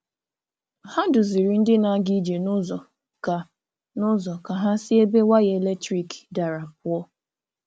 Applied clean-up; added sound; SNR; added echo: none; none; none; none.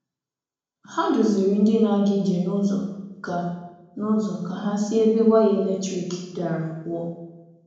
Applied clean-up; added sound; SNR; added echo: none; none; none; reverberation time 0.9 s.